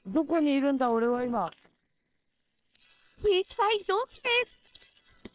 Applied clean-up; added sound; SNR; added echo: neural separator model SepFormer WHAM!.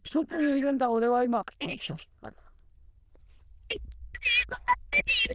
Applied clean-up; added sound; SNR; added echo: neural diffusion model UNIVERSE++.